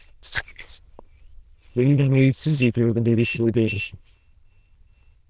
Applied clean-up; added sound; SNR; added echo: neural diffusion model UNIVERSE++.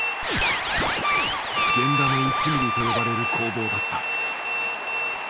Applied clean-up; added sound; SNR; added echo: none; Squeak + Wind instrument, woodwind instrument; -4 dB; none.